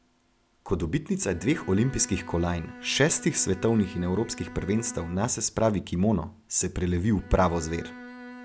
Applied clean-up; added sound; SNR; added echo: none; Bowed string instrument; 18 dB; none.